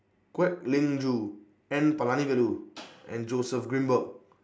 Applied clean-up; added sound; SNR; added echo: none; none; none; none.